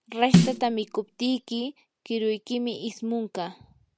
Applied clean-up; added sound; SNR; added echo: none; Snare drum; -5 dB; none.